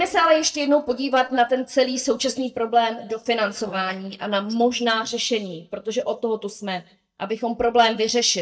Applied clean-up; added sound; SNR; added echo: neural mask model DeepFilterNet 3.